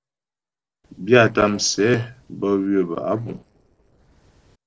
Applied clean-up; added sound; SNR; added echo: neural separator model SepFormer DNS4.